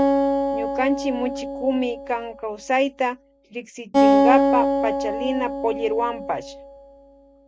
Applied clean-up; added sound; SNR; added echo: none; Acoustic guitar; -2 dB; none.